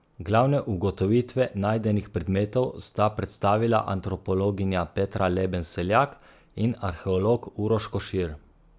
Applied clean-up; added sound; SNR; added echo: none; none; none; none.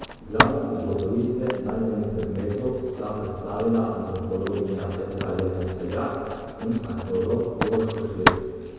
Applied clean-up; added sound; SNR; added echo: none; Writing; 5 dB; reverberation time 2.2 s.